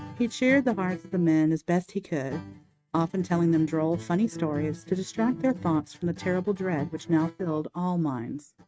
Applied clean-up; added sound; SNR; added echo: neural mask model RNNoise.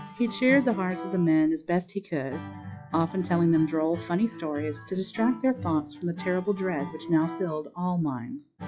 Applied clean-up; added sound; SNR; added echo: classical method log-MMSE.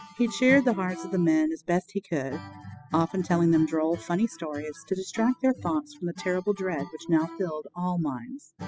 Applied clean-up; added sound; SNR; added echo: classical method spectral subtraction.